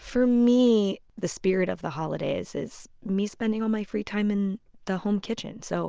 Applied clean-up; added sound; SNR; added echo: none; none; none; none.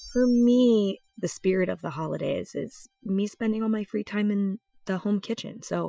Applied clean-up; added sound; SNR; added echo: classical method Wiener filter.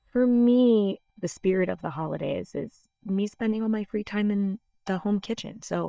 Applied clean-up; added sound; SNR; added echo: neural mask model DeepFilterNet 3.